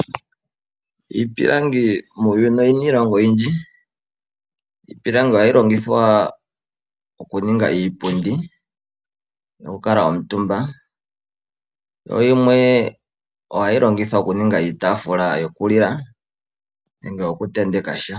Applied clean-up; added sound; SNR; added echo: none; none; none; none.